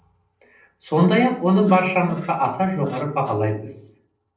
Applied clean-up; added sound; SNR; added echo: neural separator model SepFormer DNS4.